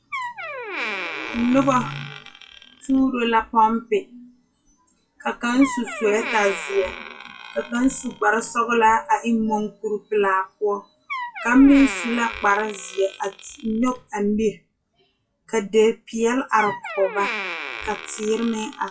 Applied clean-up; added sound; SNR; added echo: classical method WPE with log-MMSE.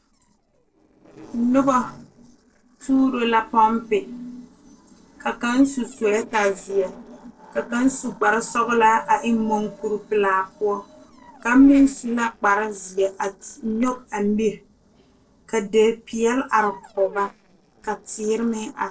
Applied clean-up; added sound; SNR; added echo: neural separator model SepFormer DNS4.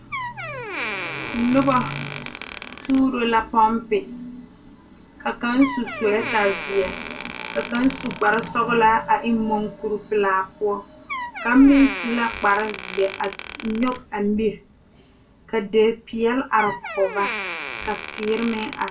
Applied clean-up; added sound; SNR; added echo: none; Door; 12 dB; reverberation time 0.2 s.